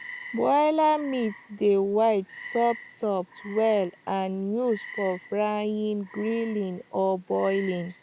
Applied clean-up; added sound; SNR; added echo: none; Frog; 18 dB; none.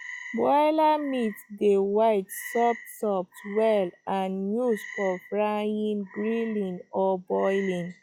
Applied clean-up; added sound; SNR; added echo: classical method log-MMSE.